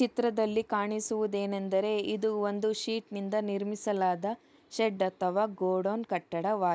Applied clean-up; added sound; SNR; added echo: none; none; none; none.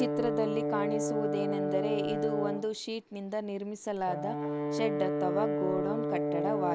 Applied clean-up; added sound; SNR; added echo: none; Brass instrument; -2 dB; none.